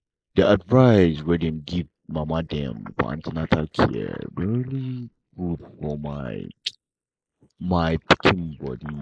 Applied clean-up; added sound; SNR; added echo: neural mask model Resemble Enhance denoiser.